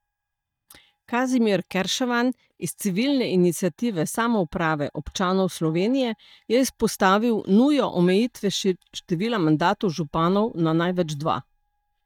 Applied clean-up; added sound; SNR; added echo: neural mask model DeepFilterNet 3.